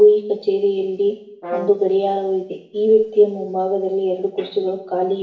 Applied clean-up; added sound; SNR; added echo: none; Brass instrument; 12 dB; reverberation time 0.7 s.